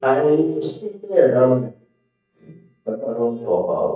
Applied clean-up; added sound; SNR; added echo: neural mask model DeepFilterNet 3.